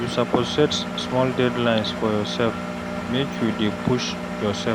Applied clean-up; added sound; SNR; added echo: none; Engine; 5 dB; none.